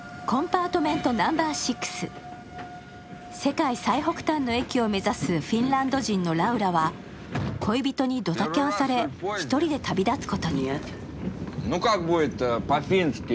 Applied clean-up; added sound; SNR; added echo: none; none; none; none.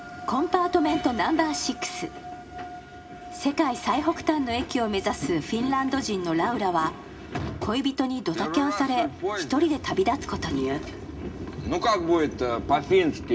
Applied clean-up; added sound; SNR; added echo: none; none; none; reverberation time 0.9 s.